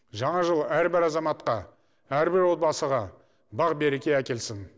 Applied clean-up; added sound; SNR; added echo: none; none; none; none.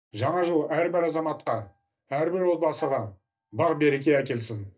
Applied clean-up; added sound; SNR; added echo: neural mask model DeepFilterNet 3.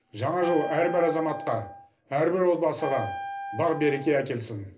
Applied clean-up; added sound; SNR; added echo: none; Wind instrument, woodwind instrument; 11 dB; reverberation time 0.3 s.